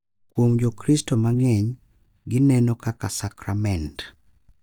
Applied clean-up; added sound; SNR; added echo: neural mask model DeepFilterNet 3.